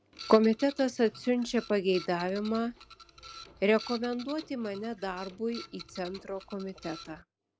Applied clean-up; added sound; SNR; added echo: none; Printer; 18 dB; none.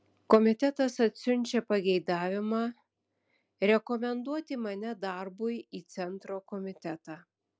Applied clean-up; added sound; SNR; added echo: none; none; none; none.